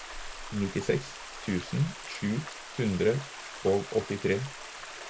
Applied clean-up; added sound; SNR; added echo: none; Stream; 11 dB; none.